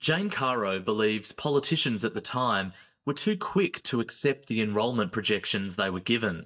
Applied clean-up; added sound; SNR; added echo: neural mask model DeepFilterNet 3.